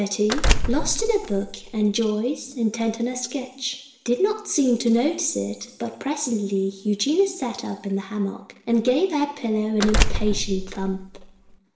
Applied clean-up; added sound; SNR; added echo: none; Door; -1 dB; reverberation time 1.0 s.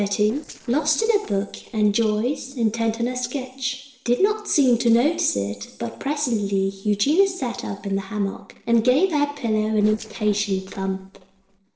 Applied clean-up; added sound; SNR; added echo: neural separator model SepFormer DNS4.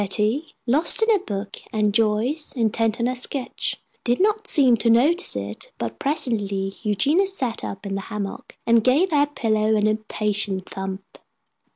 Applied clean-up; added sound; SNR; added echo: none; none; none; none.